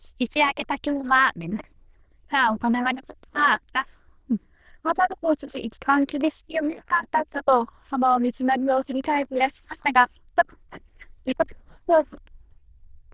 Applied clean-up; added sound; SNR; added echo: neural diffusion model UNIVERSE++.